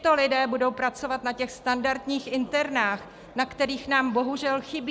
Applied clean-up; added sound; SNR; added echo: none; none; none; none.